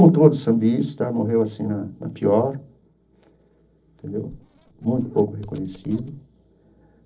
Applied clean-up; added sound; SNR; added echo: neural separator model SepFormer DNS4.